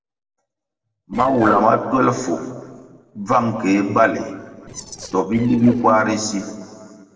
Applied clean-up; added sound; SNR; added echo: neural separator model SepFormer DNS4.